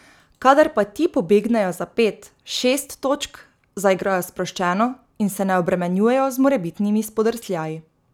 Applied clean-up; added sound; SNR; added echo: none; none; none; none.